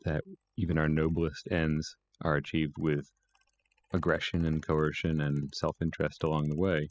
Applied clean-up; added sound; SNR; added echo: classical method spectral subtraction.